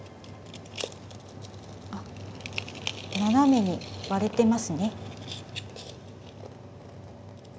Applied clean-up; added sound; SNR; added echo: none; none; none; none.